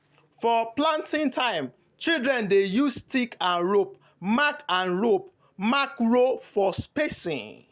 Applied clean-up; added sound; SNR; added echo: none; none; none; none.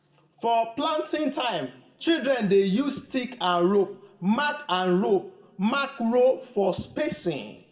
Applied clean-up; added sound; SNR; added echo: none; none; none; reverberation time 0.7 s.